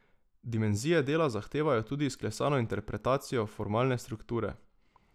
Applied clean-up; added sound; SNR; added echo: none; none; none; none.